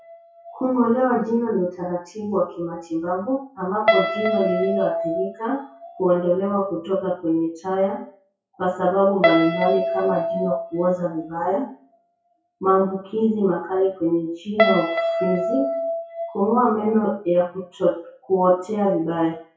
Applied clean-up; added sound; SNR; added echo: classical method WPE with log-MMSE.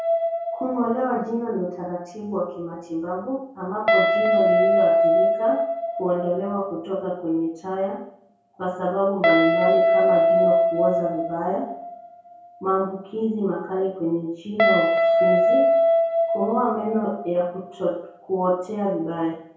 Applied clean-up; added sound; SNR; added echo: none; Guitar; -3 dB; reverberation time 0.6 s.